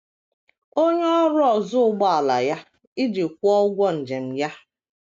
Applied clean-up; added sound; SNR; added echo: none; none; none; none.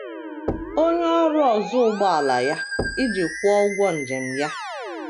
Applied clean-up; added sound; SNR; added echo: none; Musical instrument + Knock; 9 dB; none.